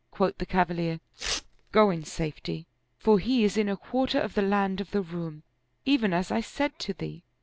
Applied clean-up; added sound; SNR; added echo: none; Tearing; 11 dB; none.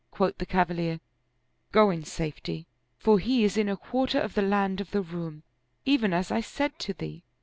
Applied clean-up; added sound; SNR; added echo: none; none; none; none.